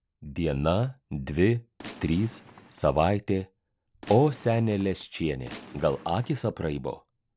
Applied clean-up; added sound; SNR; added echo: none; Gunshot, gunfire; 19 dB; none.